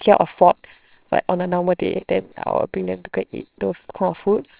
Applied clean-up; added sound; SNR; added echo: neural separator model SepFormer WHAMR!.